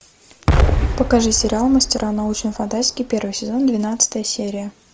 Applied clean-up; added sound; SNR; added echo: none; Explosion; 2 dB; none.